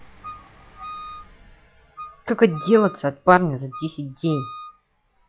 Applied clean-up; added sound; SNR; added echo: classical method log-MMSE.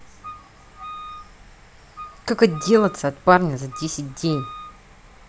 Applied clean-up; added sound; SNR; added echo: none; Wind instrument, woodwind instrument; 16 dB; none.